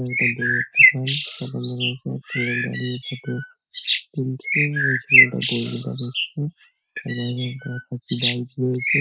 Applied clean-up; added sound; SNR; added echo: neural mask model RNNoise.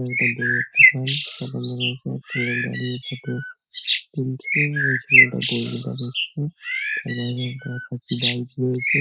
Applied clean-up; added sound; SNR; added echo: none; Bird; -4 dB; none.